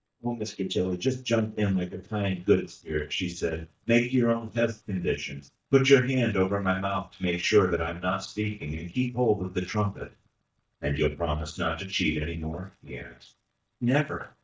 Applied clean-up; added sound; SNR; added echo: neural mask model DeepFilterNet 3.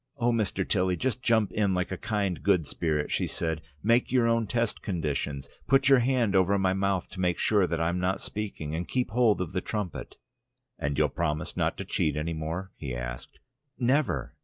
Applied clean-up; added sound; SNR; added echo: none; none; none; none.